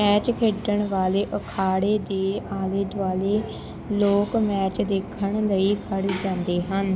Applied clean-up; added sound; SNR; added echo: none; none; none; none.